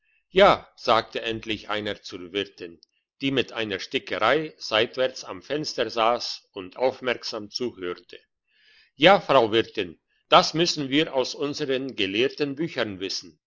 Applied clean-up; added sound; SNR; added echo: neural mask model Resemble Enhance denoiser.